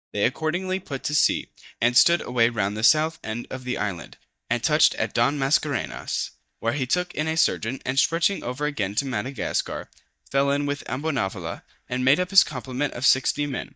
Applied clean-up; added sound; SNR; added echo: neural mask model DeepFilterNet 3.